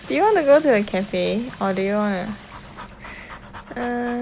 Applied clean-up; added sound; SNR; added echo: none; Dog + Sink (filling or washing) / Water tap, faucet; 19 dB; none.